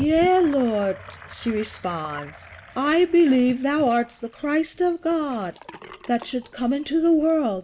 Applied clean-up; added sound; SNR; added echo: none; Sink (filling or washing) / Gurgling; 20 dB; none.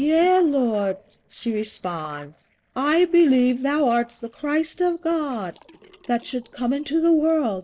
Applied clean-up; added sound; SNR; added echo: neural separator model SepFormer DNS4.